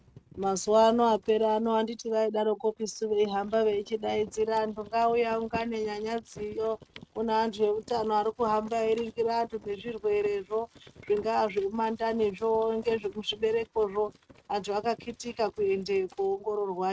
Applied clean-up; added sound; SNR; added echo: neural mask model RNNoise.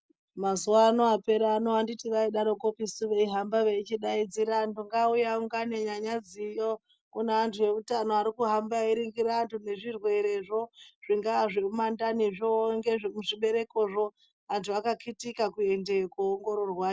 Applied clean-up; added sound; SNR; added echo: none; none; none; none.